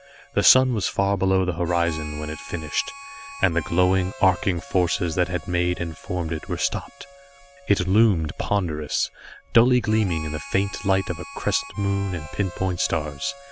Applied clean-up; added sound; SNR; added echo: none; Harmonica; 18 dB; none.